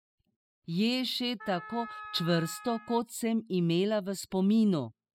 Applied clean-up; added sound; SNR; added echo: classical method spectral subtraction.